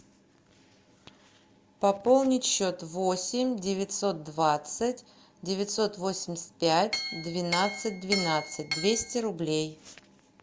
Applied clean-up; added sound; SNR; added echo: none; Chink, clink; 6 dB; none.